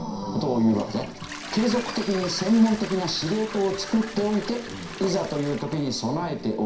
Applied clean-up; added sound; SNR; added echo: none; Toilet flush; 13 dB; reverberation time 0.5 s.